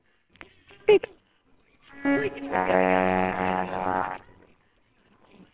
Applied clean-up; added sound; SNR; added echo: neural separator model SepFormer WHAMR!.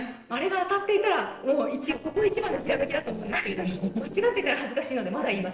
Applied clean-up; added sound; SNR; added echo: neural separator model SepFormer DNS4.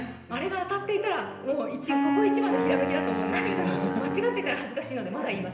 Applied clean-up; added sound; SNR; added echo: none; Wind instrument, woodwind instrument; -1 dB; reverberation time 0.9 s.